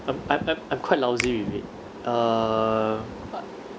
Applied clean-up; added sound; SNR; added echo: none; Finger snapping; 13 dB; none.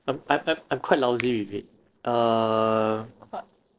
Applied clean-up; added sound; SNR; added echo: neural separator model SepFormer DNS4.